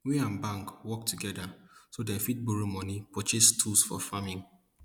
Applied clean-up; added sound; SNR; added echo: none; none; none; none.